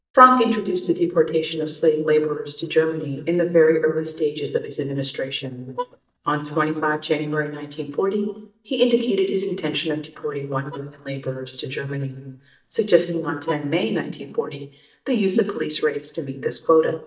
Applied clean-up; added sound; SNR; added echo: neural mask model DeepFilterNet 3.